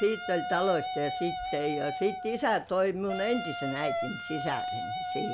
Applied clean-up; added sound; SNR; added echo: none; Wind instrument, woodwind instrument; 5 dB; none.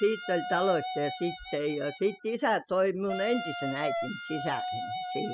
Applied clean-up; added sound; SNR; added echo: classical method spectral subtraction.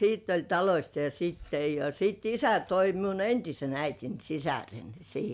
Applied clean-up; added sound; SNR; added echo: none; none; none; none.